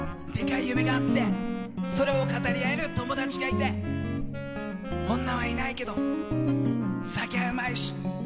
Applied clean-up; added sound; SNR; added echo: none; Wind instrument, woodwind instrument; 10 dB; none.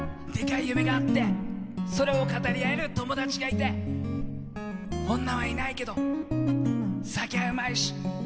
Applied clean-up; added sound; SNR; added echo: none; none; none; none.